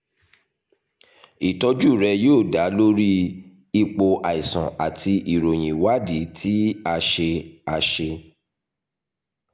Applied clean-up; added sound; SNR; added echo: none; none; none; none.